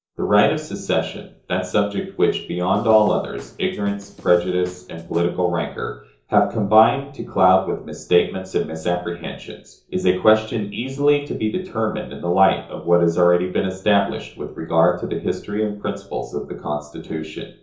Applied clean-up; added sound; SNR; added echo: neural separator model SepFormer DNS4.